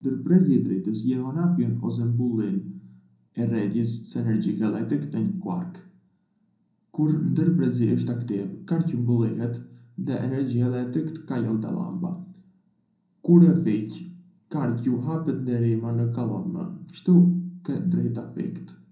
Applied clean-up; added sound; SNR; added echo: none; none; none; reverberation time 0.6 s.